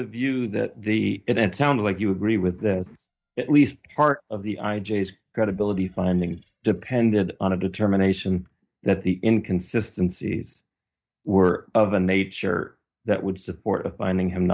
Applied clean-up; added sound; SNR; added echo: neural mask model DeepFilterNet 3.